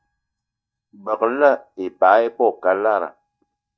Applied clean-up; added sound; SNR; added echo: neural mask model DeepFilterNet 3.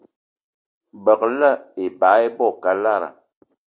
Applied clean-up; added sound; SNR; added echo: none; none; none; none.